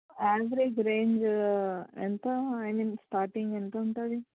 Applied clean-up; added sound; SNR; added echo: none; none; none; none.